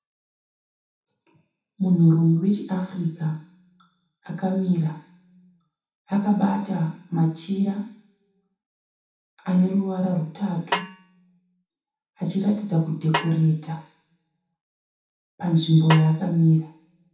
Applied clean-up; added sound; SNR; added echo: none; Snare drum; 8 dB; reverberation time 0.7 s.